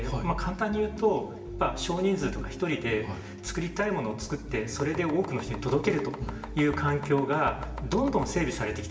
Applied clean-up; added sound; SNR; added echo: none; Domestic sounds, home sounds; 15 dB; reverberation time 0.9 s.